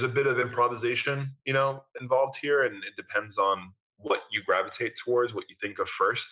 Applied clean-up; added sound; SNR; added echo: none; none; none; none.